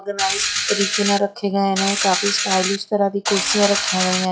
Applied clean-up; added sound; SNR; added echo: classical method log-MMSE.